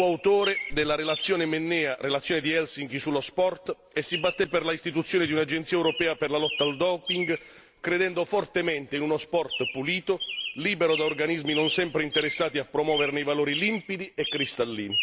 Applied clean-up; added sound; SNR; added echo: none; Chirp, tweet; 10 dB; none.